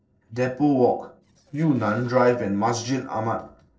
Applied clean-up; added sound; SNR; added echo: neural separator model SepFormer DNS4.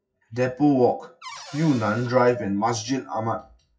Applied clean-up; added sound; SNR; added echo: classical method WPE with log-MMSE.